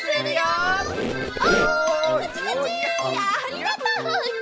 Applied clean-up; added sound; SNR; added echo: none; Squeak; 5 dB; none.